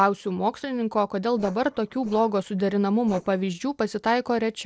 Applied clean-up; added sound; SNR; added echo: neural separator model SepFormer DNS4.